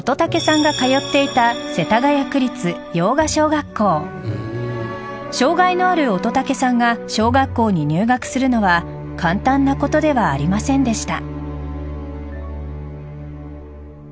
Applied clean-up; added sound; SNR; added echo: none; none; none; none.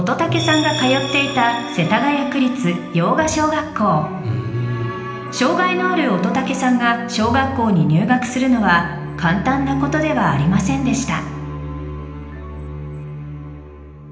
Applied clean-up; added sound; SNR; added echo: none; none; none; reverberation time 0.9 s.